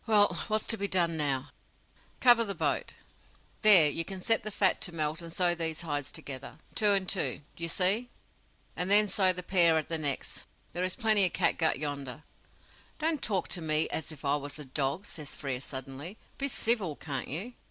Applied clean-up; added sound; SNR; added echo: none; none; none; none.